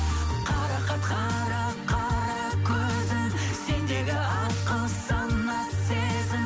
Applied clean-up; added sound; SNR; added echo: none; none; none; none.